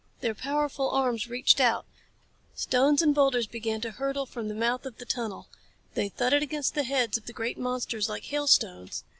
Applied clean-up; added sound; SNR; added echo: none; none; none; none.